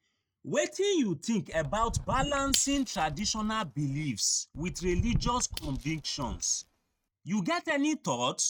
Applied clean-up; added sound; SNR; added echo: neural mask model RNNoise.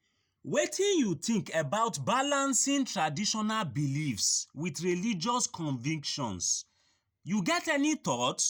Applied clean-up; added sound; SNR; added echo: none; none; none; none.